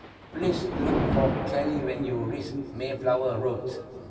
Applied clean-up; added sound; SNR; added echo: none; Thunder; 2 dB; reverberation time 2.6 s.